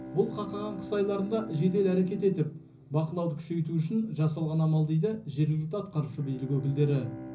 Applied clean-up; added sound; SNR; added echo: none; Bowed string instrument; 16 dB; reverberation time 0.5 s.